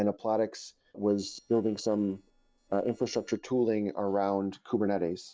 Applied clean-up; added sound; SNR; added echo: neural separator model SepFormer DNS4.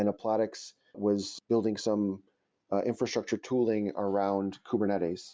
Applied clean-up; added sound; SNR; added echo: none; none; none; none.